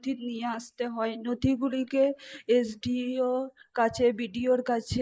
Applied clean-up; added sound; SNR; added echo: neural mask model Resemble Enhance denoiser.